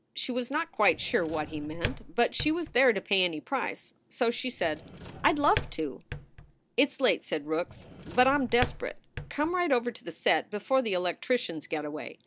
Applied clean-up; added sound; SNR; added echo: none; Drawer open or close; 11 dB; none.